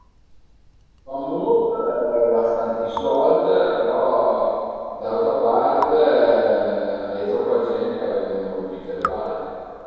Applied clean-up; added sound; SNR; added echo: none; Raindrop / Drip; 17 dB; reverberation time 2.2 s.